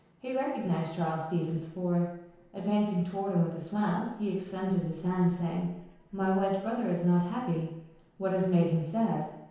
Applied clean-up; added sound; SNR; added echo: none; Bird; 0 dB; reverberation time 0.9 s.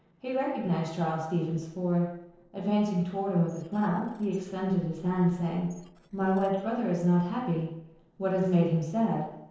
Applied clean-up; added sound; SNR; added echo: neural separator model SepFormer DNS4.